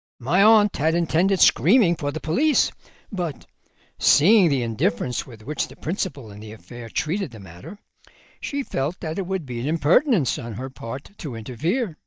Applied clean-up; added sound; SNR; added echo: neural mask model DeepFilterNet 3.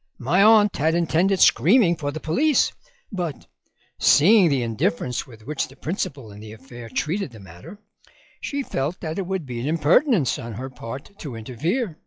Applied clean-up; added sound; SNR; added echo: classical method log-MMSE.